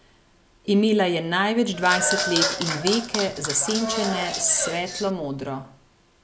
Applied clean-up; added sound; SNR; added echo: none; Applause / Clapping; 3 dB; none.